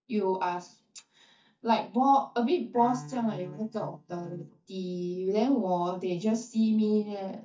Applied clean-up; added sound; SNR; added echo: neural mask model DeepFilterNet 3.